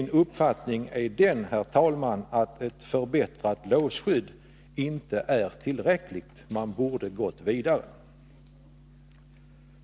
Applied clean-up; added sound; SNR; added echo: none; none; none; none.